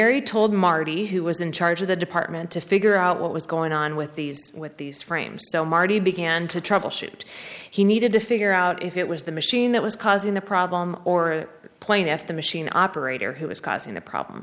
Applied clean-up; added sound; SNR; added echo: none; none; none; none.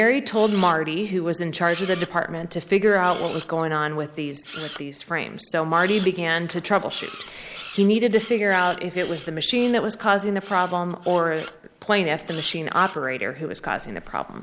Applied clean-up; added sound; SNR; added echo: none; Camera; 19 dB; none.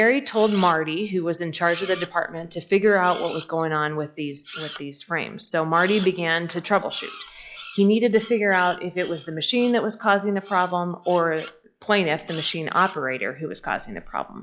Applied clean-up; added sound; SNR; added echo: classical method log-MMSE.